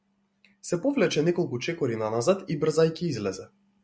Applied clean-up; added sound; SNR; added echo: none; none; none; none.